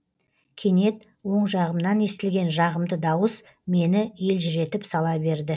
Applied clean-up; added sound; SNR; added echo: none; none; none; none.